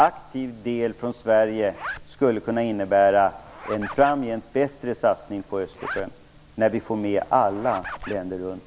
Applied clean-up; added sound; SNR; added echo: none; Zipper (clothing); 17 dB; none.